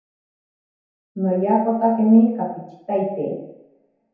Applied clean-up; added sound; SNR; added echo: none; none; none; reverberation time 0.9 s.